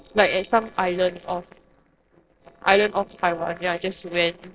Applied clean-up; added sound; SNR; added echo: neural separator model SepFormer DNS4.